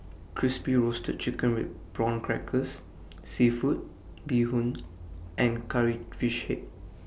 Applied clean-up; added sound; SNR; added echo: none; none; none; none.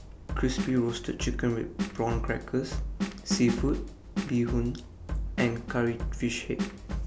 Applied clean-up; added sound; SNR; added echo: none; Drum kit; 4 dB; none.